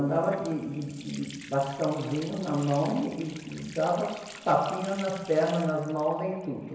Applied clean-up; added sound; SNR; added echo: none; Water tap, faucet; 18 dB; reverberation time 1.0 s.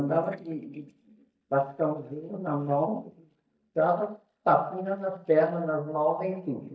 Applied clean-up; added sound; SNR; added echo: neural mask model DeepFilterNet 3.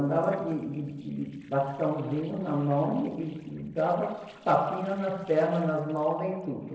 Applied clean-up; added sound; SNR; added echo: neural separator model SepFormer DNS4.